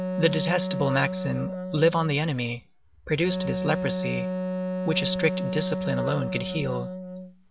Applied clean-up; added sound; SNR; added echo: none; Wind instrument, woodwind instrument; 4 dB; none.